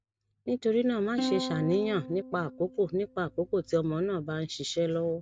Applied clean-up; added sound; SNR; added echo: none; Plucked string instrument; 9 dB; none.